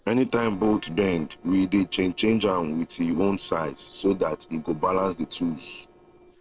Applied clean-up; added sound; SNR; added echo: neural separator model SepFormer DNS4.